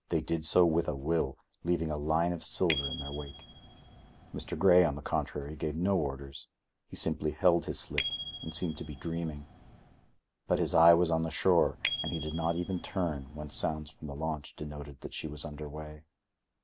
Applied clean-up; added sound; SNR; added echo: none; Bicycle bell; 9 dB; none.